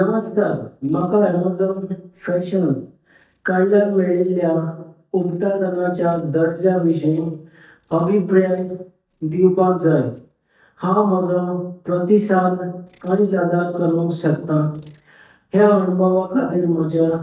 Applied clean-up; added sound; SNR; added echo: neural mask model DeepFilterNet 3.